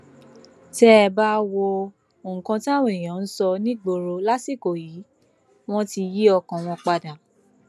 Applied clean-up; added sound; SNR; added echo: none; none; none; none.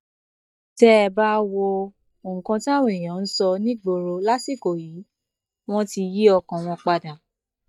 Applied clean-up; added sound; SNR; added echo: neural mask model DeepFilterNet 3.